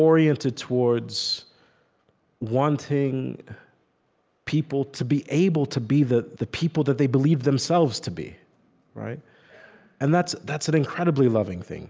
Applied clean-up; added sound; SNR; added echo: none; none; none; none.